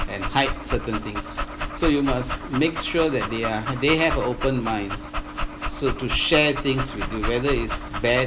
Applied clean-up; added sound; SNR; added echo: none; Dog; 6 dB; none.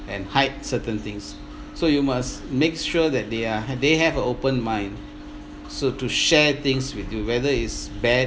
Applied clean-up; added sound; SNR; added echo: none; none; none; none.